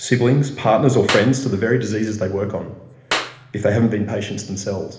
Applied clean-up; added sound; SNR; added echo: none; Clapping; 11 dB; reverberation time 1.0 s.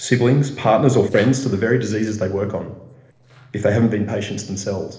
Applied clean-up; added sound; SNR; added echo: neural separator model SepFormer DNS4.